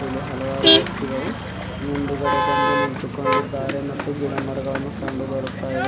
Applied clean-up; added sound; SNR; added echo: none; Motor vehicle (road); -5 dB; none.